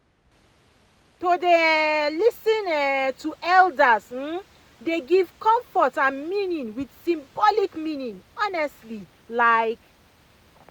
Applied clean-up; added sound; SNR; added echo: none; none; none; none.